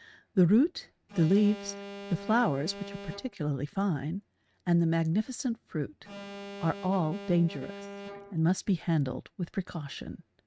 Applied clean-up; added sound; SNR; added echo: neural mask model RNNoise.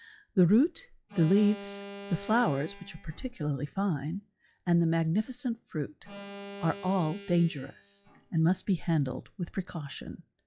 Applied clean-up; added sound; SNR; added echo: classical method log-MMSE.